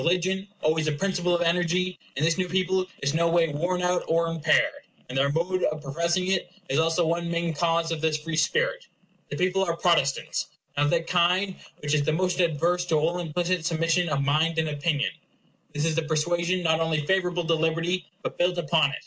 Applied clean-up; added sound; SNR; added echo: none; none; none; none.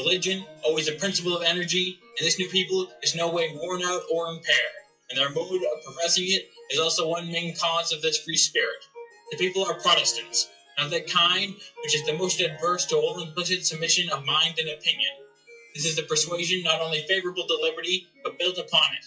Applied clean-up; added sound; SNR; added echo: classical method WPE with log-MMSE.